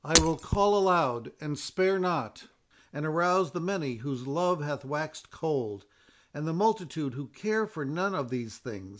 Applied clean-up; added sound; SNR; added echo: none; Shatter; 0 dB; none.